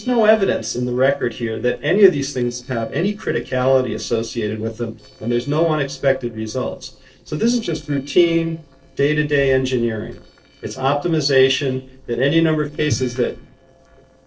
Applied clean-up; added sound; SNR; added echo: neural separator model SepFormer DNS4.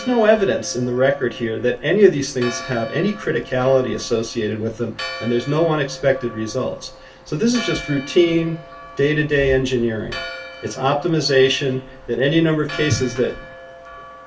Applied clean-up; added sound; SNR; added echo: none; Church bell; 16 dB; reverberation time 0.2 s.